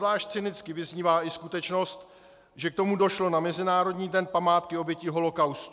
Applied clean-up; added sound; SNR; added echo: none; none; none; none.